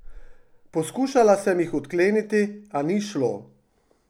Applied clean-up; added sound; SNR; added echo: none; none; none; none.